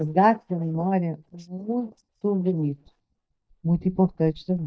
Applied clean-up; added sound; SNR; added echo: neural mask model DeepFilterNet 3.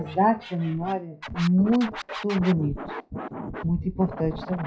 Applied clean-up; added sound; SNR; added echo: classical method WPE with log-MMSE.